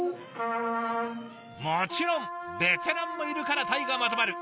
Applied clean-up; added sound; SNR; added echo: none; none; none; none.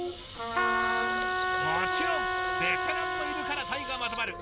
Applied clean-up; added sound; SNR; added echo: none; Trumpet + Water tap, faucet / Liquid; -4 dB; none.